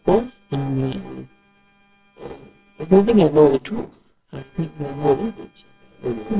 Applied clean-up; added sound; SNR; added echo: neural separator model SepFormer WHAMR!.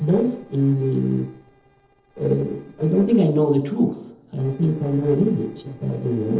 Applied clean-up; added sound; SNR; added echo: neural separator model SepFormer DNS4.